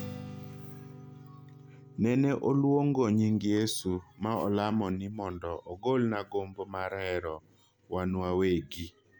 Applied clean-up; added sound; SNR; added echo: none; Strum; 20 dB; none.